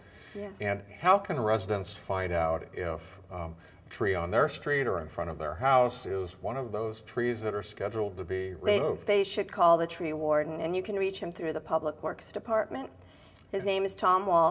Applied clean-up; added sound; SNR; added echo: none; none; none; reverberation time 0.6 s.